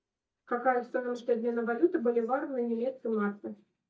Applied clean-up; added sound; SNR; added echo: neural mask model DeepFilterNet 3.